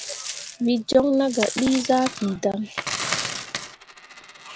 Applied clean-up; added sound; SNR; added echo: none; Coin (dropping); 8 dB; none.